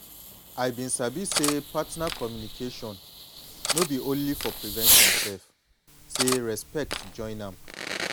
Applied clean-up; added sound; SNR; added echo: none; Fireworks + Cutlery, silverware; -3 dB; none.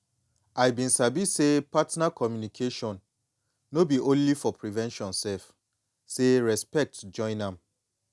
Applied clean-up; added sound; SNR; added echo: none; none; none; none.